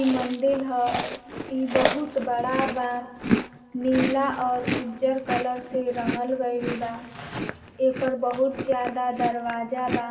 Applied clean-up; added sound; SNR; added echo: none; Chewing, mastication; 5 dB; reverberation time 2.5 s.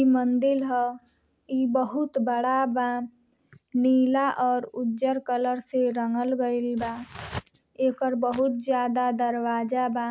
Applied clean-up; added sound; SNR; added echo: none; none; none; none.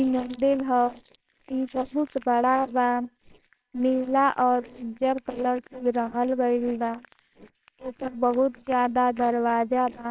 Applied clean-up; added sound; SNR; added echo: neural separator model SepFormer WHAMR!.